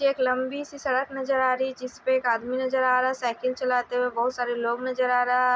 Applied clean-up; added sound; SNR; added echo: none; none; none; none.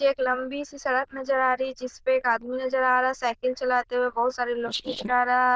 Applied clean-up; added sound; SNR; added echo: neural diffusion model UNIVERSE++.